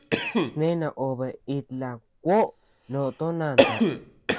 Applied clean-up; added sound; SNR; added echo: none; Cough; 0 dB; none.